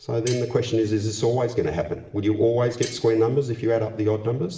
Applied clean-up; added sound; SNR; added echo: none; Cutlery, silverware; 18 dB; reverberation time 1.1 s.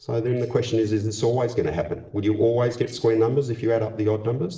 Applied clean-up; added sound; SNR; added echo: neural separator model SepFormer DNS4.